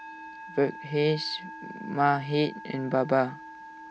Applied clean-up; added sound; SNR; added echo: none; Musical instrument; 14 dB; none.